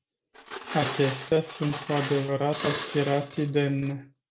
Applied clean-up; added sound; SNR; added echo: none; Glass; 8 dB; none.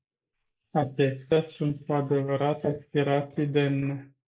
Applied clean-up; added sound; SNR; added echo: neural mask model Resemble Enhance denoiser.